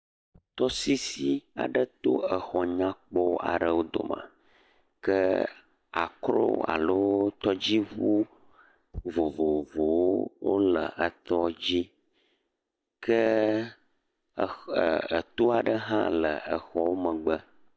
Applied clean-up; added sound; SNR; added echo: neural mask model DeepFilterNet 3.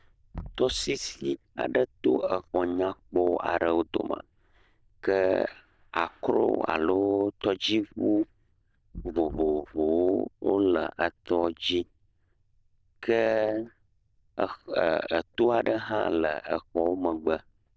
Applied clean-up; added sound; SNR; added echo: neural diffusion model UNIVERSE++.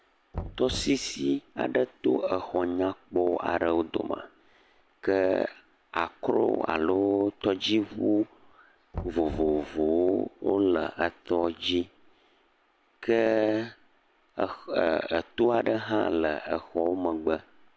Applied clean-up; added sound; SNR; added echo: none; Knock; 15 dB; none.